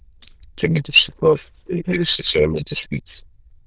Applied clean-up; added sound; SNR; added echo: neural diffusion model UNIVERSE++.